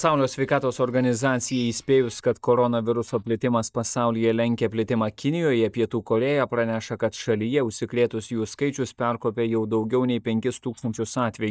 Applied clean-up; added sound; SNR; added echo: neural mask model DeepFilterNet 3.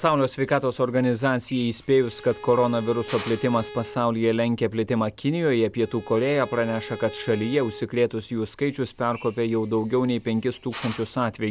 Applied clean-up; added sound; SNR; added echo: none; Drill + Bowed string instrument; 17 dB; none.